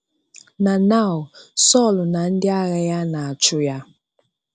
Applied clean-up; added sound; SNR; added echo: none; none; none; none.